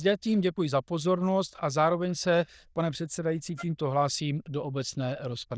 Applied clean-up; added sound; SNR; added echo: neural diffusion model UNIVERSE++.